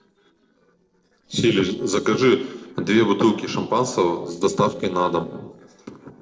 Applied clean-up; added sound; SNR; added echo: neural separator model SepFormer DNS4.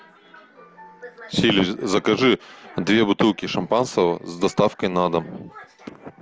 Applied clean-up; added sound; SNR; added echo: none; none; none; none.